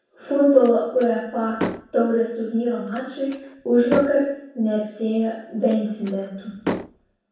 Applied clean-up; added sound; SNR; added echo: none; Slam; 12 dB; reverberation time 0.7 s.